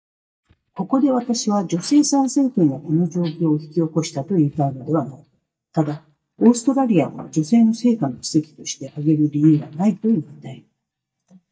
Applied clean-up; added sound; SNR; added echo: neural mask model DeepFilterNet 3.